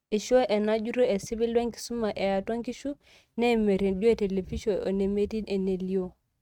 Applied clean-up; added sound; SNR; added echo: neural mask model RNNoise.